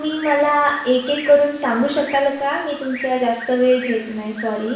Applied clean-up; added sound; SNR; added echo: none; Bird; 15 dB; reverberation time 0.7 s.